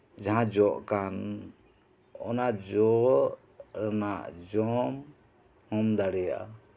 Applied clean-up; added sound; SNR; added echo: none; none; none; none.